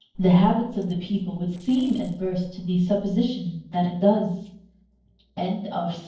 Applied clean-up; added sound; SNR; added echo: neural separator model SepFormer DNS4.